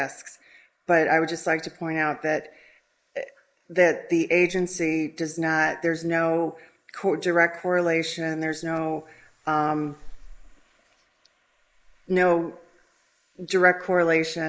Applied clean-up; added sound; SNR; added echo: neural mask model Resemble Enhance denoiser.